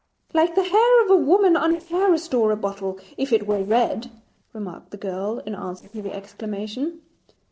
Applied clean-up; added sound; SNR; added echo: neural separator model SepFormer DNS4.